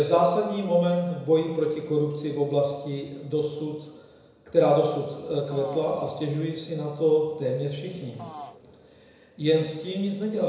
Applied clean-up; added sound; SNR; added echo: none; Fart; 17 dB; reverberation time 1.0 s.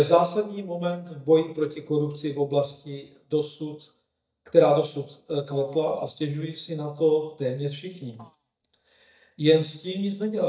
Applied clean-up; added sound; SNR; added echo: neural mask model DeepFilterNet 3.